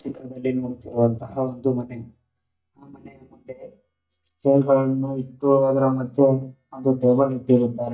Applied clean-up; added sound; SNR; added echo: neural mask model DeepFilterNet 3.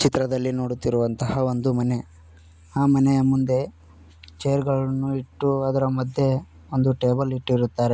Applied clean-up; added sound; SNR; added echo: none; none; none; none.